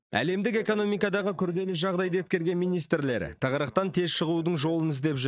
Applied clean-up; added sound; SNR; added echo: neural mask model DeepFilterNet 3.